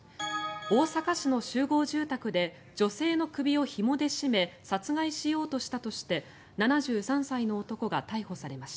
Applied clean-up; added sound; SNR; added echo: none; none; none; none.